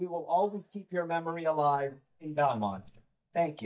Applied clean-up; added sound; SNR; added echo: neural mask model DeepFilterNet 3.